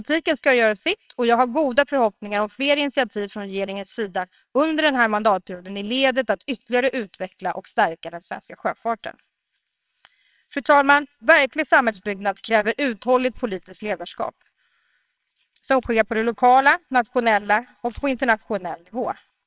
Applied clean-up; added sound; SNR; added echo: neural separator model SepFormer WHAMR!.